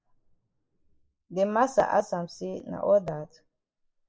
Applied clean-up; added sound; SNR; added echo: neural mask model Resemble Enhance denoiser.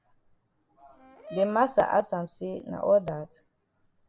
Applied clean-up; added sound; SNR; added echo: none; Brass instrument; 19 dB; none.